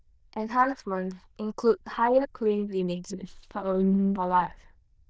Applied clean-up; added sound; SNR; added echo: neural diffusion model UNIVERSE++.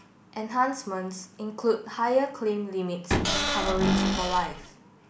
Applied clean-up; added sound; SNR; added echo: none; Cupboard open or close / Door; -3 dB; none.